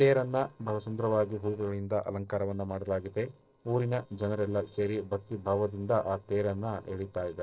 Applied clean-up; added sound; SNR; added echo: neural separator model SepFormer DNS4.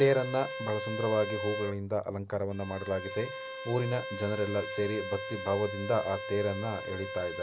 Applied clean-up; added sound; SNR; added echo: none; Bowed string instrument; 7 dB; none.